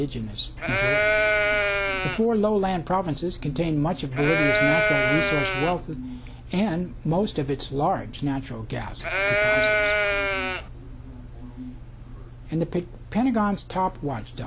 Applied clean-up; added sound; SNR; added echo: none; Livestock, farm animals, working animals; -4 dB; none.